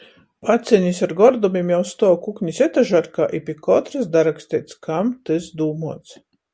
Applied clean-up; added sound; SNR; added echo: none; none; none; none.